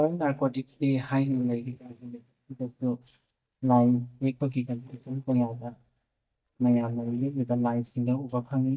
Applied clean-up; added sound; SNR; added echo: neural mask model DeepFilterNet 3.